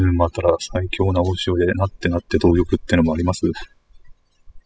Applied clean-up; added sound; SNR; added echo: classical method spectral subtraction.